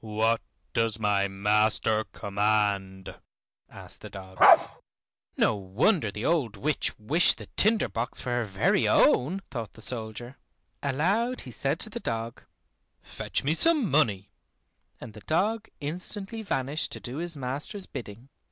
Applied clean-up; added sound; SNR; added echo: none; Bark; -4 dB; none.